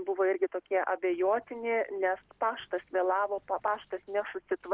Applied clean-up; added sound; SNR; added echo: none; none; none; none.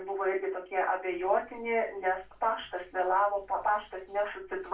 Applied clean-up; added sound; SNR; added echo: none; none; none; reverberation time 0.2 s.